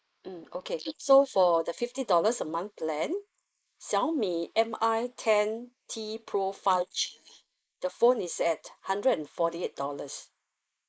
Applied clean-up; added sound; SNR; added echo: neural mask model Resemble Enhance denoiser.